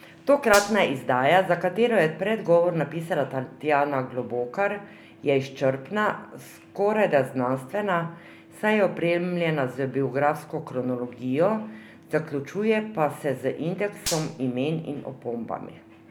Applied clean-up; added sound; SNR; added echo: none; Gunshot, gunfire; 12 dB; none.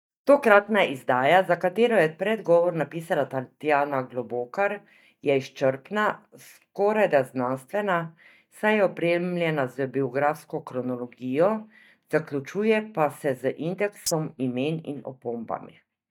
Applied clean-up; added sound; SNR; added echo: neural mask model DeepFilterNet 3.